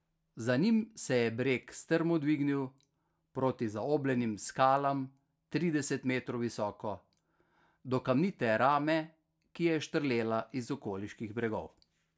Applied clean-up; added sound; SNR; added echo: none; none; none; none.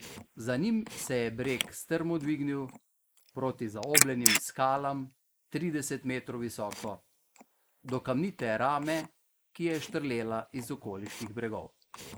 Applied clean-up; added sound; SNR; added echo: neural mask model Resemble Enhance denoiser.